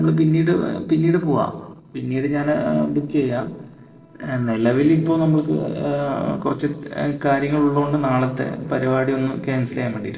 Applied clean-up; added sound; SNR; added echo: neural separator model SepFormer DNS4.